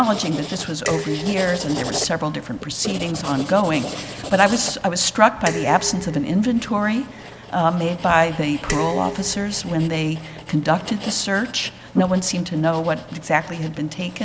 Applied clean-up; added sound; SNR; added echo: none; Dishes, pots, and pans + Writing; 11 dB; none.